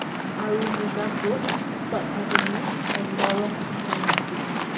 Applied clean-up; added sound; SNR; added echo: none; Waves, surf; -4 dB; reverberation time 0.9 s.